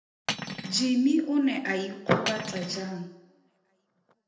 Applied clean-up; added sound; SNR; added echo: none; Cutlery, silverware; 6 dB; reverberation time 0.9 s.